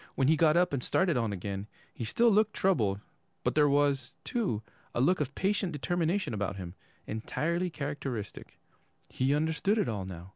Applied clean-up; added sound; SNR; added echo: none; none; none; none.